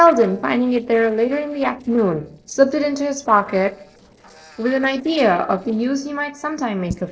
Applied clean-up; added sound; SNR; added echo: neural separator model SepFormer DNS4.